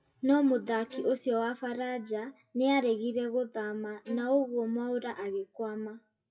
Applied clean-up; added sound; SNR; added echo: classical method WPE with log-MMSE.